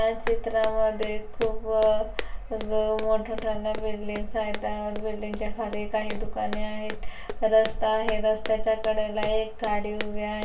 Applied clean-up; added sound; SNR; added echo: none; Walk, footsteps; 2 dB; reverberation time 0.3 s.